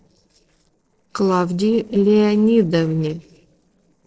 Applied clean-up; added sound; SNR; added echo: neural separator model SepFormer DNS4.